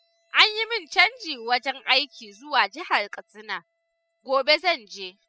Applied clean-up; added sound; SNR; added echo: classical method spectral subtraction.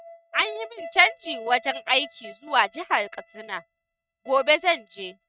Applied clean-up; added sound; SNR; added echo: neural mask model RNNoise.